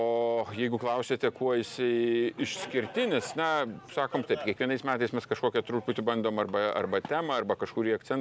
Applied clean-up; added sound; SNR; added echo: none; none; none; none.